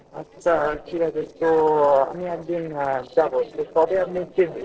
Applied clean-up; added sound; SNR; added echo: neural separator model SepFormer DNS4.